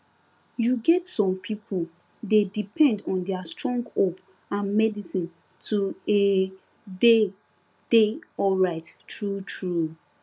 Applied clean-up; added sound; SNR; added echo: none; none; none; none.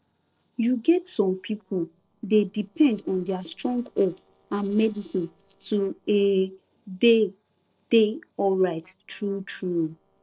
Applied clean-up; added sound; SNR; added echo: neural separator model SepFormer DNS4.